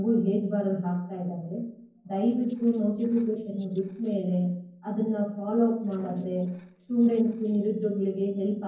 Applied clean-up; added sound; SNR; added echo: neural separator model SepFormer DNS4.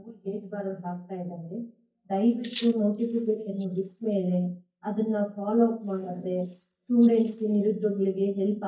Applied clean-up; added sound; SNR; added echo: neural mask model DeepFilterNet 3.